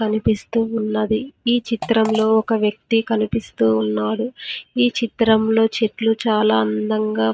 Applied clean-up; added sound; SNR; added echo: neural mask model RNNoise.